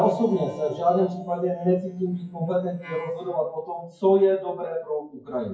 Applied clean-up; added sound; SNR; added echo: classical method WPE with log-MMSE.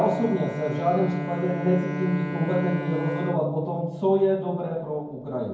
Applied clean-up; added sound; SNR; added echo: none; Bowed string instrument; 7 dB; reverberation time 0.9 s.